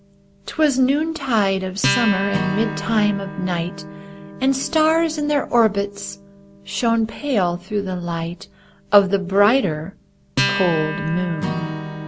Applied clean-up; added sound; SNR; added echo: none; Acoustic guitar / Strum + Acoustic guitar; 8 dB; none.